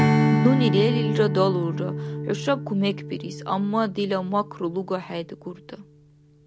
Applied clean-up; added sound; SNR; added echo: none; Strum; 1 dB; none.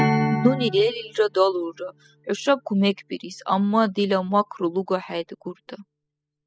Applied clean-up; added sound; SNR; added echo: classical method spectral subtraction.